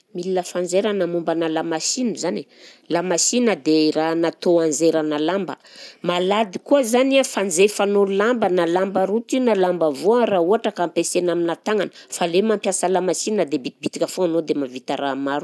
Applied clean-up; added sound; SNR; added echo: none; none; none; none.